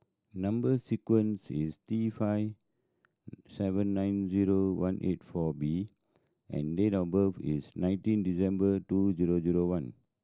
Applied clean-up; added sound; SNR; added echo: none; none; none; none.